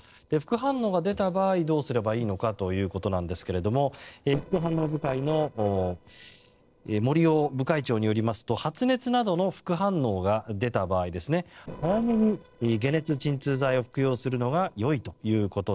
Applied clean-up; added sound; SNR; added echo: neural separator model SepFormer DNS4.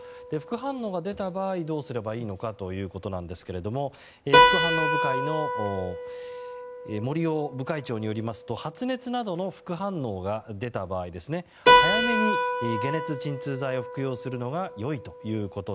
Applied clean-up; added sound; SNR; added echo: none; Keyboard (musical); -3 dB; none.